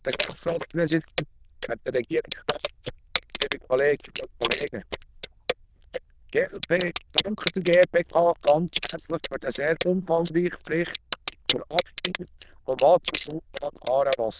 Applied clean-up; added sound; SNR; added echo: neural diffusion model UNIVERSE++.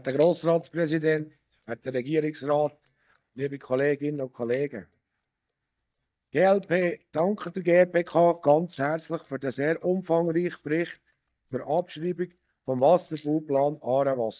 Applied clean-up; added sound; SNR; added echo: neural mask model DeepFilterNet 3.